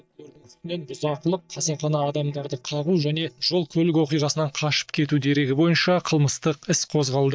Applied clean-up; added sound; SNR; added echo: neural mask model DeepFilterNet 3.